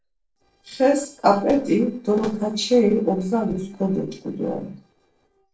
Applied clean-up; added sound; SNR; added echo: neural separator model SepFormer DNS4.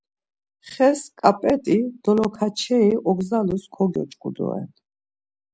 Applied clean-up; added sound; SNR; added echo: none; none; none; none.